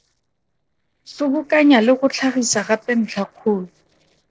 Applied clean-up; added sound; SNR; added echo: neural separator model SepFormer DNS4.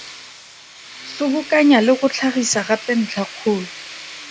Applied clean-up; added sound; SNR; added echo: none; Tools; 16 dB; none.